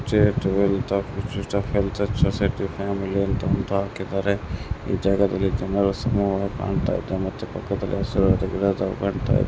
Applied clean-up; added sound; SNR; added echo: none; none; none; none.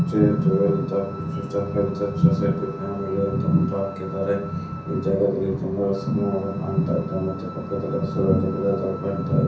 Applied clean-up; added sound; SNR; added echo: none; Wind instrument, woodwind instrument; 18 dB; reverberation time 0.6 s.